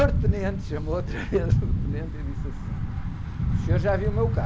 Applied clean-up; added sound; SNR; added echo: none; Thunder / Bicycle; -5 dB; none.